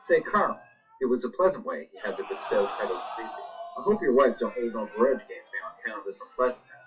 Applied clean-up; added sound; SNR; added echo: classical method WPE with log-MMSE.